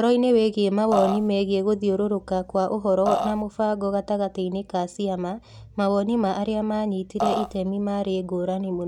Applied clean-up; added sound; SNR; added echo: none; Burping, eructation; 2 dB; none.